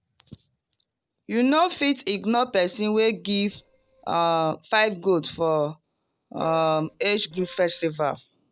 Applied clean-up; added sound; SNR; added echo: neural separator model SepFormer DNS4.